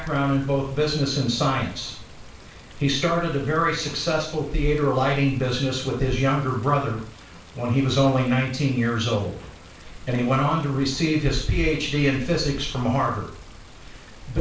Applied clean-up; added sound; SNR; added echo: none; Water; 16 dB; reverberation time 0.4 s.